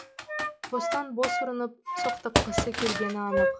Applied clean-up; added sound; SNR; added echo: classical method log-MMSE.